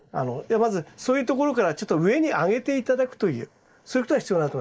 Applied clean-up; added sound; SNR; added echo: neural mask model Resemble Enhance denoiser.